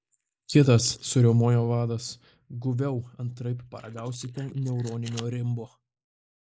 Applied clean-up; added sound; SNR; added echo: neural mask model Resemble Enhance denoiser.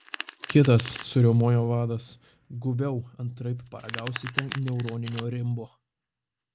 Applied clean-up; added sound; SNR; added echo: none; Domestic sounds, home sounds; 14 dB; none.